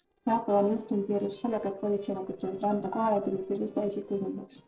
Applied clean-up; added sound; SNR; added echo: neural separator model SepFormer DNS4.